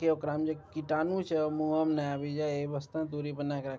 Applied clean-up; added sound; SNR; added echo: none; none; none; none.